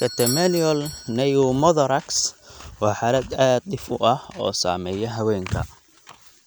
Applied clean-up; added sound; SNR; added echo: none; Bell / Doorbell; 16 dB; none.